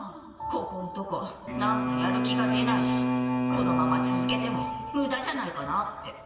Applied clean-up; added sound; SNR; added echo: none; Bowed string instrument; -5 dB; reverberation time 2.3 s.